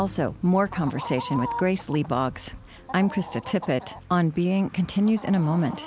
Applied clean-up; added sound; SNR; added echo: none; Chicken, rooster; 14 dB; none.